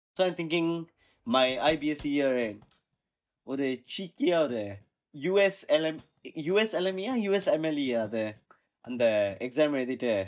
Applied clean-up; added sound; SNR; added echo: neural mask model DeepFilterNet 3.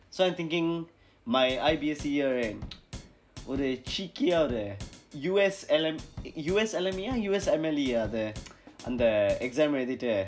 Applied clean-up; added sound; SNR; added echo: none; Drum / Drum kit; 15 dB; none.